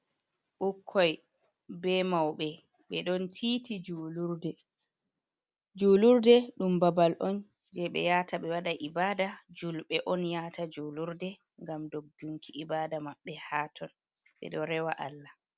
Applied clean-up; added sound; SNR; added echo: none; none; none; none.